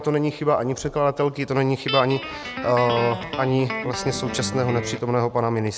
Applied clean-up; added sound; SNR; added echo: none; Guitar; 10 dB; none.